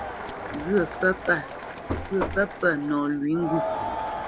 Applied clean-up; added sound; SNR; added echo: none; Knock + Crowd; 5 dB; none.